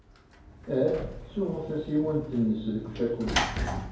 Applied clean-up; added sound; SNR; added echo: none; Sliding door / Slam; 6 dB; reverberation time 2.3 s.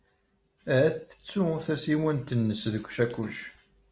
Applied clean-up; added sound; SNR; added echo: none; none; none; none.